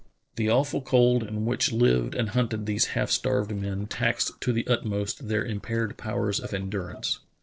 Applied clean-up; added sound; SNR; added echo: neural separator model SepFormer DNS4.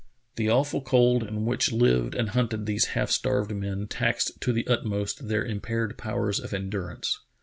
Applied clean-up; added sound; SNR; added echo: none; none; none; none.